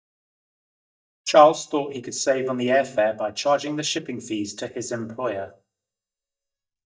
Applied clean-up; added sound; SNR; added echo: neural mask model DeepFilterNet 3.